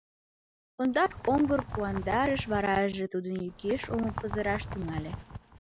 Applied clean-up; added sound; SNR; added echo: none; Bird; 9 dB; none.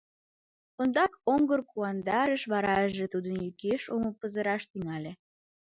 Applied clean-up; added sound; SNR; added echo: none; none; none; none.